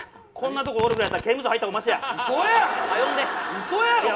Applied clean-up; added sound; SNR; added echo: none; Tearing; 19 dB; reverberation time 0.3 s.